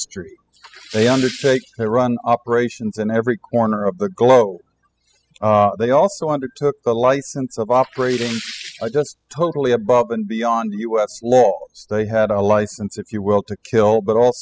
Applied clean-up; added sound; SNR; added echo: classical method spectral subtraction.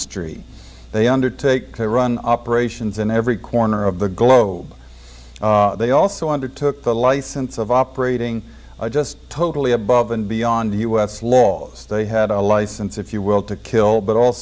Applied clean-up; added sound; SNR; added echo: none; none; none; none.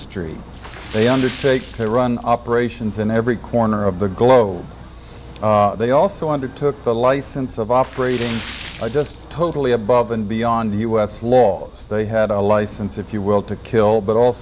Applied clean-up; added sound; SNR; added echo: none; Splash, splatter + Wind; 18 dB; none.